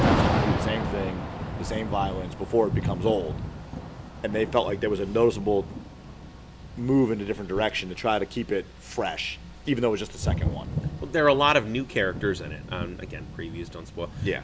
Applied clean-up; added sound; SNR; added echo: none; Thunder / Rain; 4 dB; none.